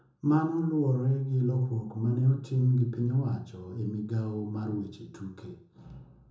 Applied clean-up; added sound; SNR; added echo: none; none; none; reverberation time 0.6 s.